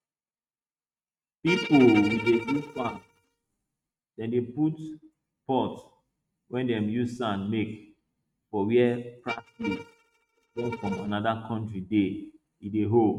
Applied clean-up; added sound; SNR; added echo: neural mask model RNNoise.